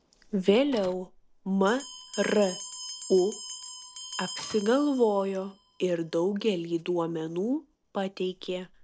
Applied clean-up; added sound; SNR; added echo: none; Printer + Bell; 16 dB; none.